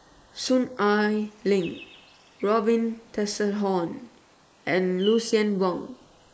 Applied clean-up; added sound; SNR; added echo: neural mask model Resemble Enhance denoiser.